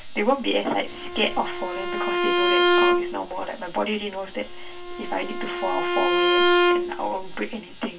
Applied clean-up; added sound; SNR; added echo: none; Bowed string instrument; -3 dB; reverberation time 0.2 s.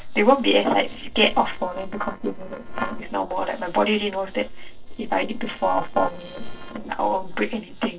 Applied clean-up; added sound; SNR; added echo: neural separator model SepFormer DNS4.